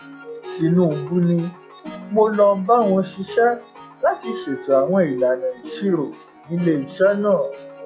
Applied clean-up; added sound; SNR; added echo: classical method log-MMSE.